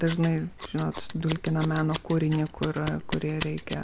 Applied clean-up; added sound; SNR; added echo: none; Scissors; 6 dB; none.